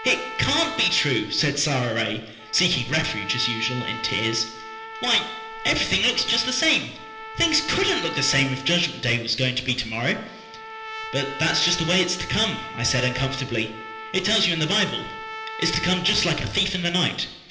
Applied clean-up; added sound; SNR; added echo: none; Trumpet; 12 dB; reverberation time 0.8 s.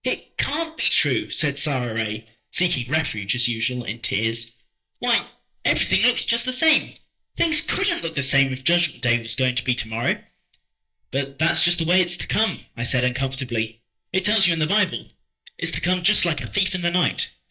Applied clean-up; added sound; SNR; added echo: neural mask model DeepFilterNet 3.